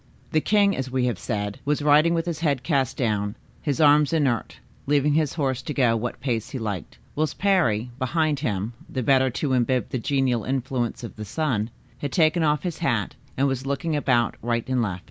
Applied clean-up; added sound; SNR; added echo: none; none; none; none.